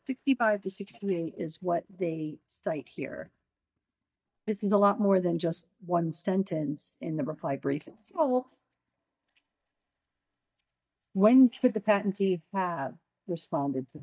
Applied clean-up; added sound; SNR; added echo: neural mask model DeepFilterNet 3.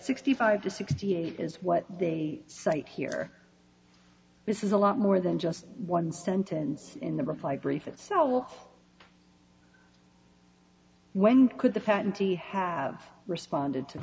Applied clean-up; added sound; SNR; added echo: none; none; none; none.